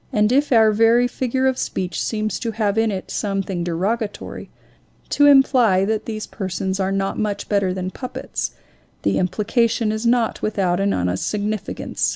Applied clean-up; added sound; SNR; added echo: none; none; none; none.